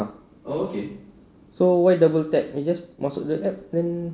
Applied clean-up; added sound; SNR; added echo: none; none; none; none.